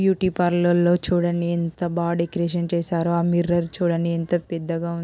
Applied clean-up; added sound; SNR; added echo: none; none; none; none.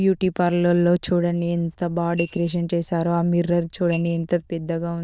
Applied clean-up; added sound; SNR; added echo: neural diffusion model UNIVERSE++.